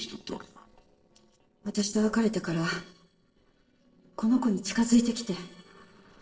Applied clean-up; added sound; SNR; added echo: neural separator model SepFormer DNS4.